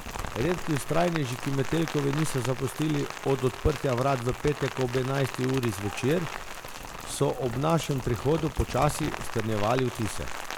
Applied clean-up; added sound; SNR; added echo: none; Rain; 8 dB; none.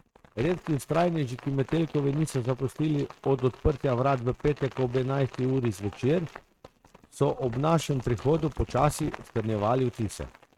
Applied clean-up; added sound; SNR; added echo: neural mask model RNNoise.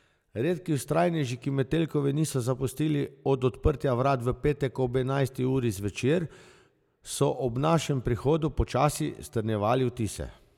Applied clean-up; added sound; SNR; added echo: none; none; none; none.